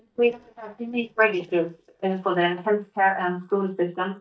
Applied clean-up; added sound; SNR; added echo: neural mask model DeepFilterNet 3.